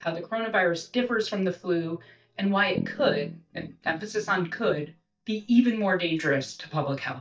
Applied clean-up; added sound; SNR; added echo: neural mask model DeepFilterNet 3.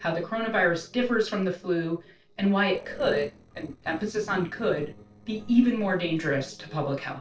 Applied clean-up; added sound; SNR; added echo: neural separator model SepFormer DNS4.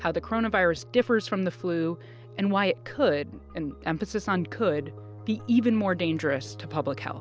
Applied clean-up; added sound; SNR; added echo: none; none; none; none.